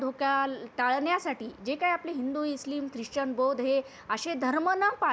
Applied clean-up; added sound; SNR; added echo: none; none; none; none.